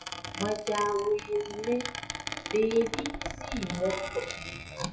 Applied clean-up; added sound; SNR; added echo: classical method WPE with log-MMSE.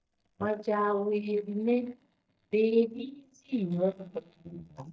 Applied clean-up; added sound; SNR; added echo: neural mask model DeepFilterNet 3.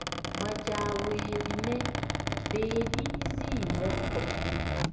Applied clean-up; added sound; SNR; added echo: none; Squeak; -3 dB; reverberation time 0.8 s.